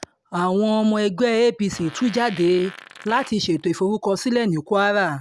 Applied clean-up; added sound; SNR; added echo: none; Fart; 20 dB; none.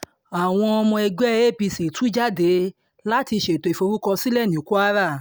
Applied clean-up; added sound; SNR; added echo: none; none; none; none.